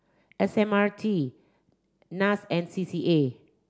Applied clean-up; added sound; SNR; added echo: none; none; none; none.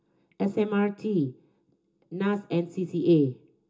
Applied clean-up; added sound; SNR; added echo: none; none; none; reverberation time 0.2 s.